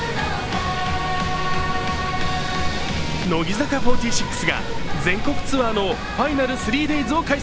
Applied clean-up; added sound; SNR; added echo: none; Rain; 1 dB; none.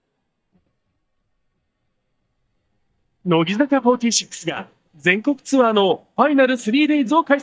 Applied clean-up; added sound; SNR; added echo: neural mask model DeepFilterNet 3.